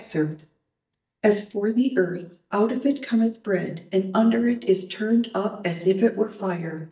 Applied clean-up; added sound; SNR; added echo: neural mask model DeepFilterNet 3.